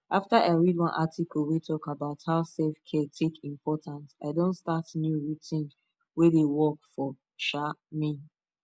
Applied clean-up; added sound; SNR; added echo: none; none; none; none.